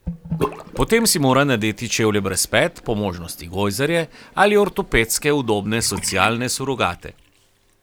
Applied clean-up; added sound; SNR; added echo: none; Bathtub (filling or washing) / Sink (filling or washing); 15 dB; none.